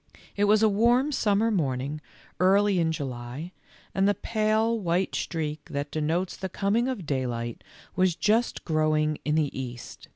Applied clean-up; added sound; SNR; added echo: none; none; none; none.